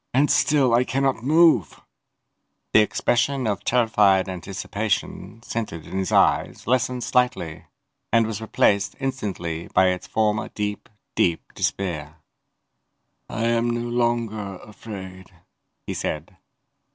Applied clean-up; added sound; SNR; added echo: none; none; none; none.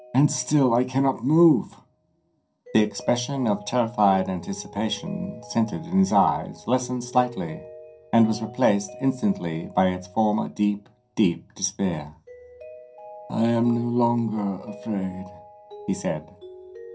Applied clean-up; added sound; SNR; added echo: none; Mallet percussion; 19 dB; reverberation time 0.3 s.